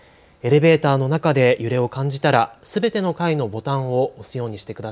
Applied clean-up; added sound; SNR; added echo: none; none; none; none.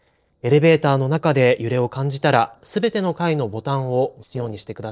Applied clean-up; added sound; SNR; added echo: neural separator model SepFormer DNS4.